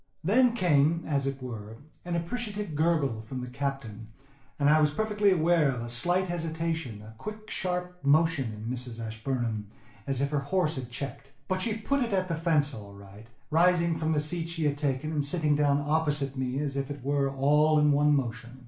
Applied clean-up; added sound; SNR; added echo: none; none; none; reverberation time 0.4 s.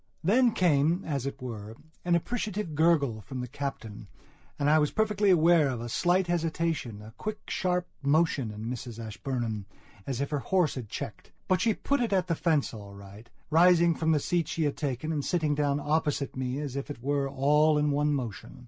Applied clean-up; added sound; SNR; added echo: none; none; none; none.